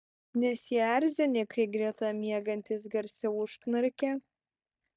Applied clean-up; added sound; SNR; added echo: neural mask model DeepFilterNet 3.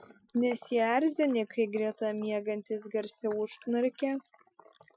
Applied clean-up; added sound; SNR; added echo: classical method Wiener filter.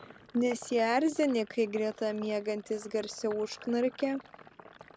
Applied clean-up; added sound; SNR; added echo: none; Sink (filling or washing); 20 dB; none.